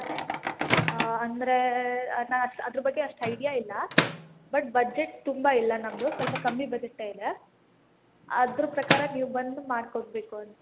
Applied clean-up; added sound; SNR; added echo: none; Microwave oven; 4 dB; none.